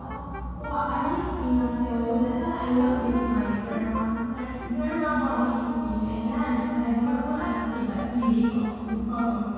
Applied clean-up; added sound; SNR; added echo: none; Wind instrument, woodwind instrument; 12 dB; reverberation time 2.0 s.